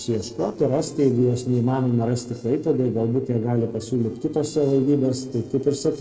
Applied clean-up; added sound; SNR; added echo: neural separator model SepFormer DNS4.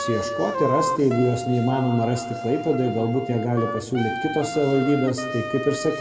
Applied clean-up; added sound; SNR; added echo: none; Wind instrument, woodwind instrument; 7 dB; reverberation time 1.6 s.